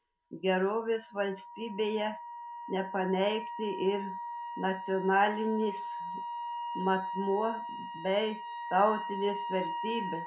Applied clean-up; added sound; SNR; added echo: none; Wind instrument, woodwind instrument; 7 dB; none.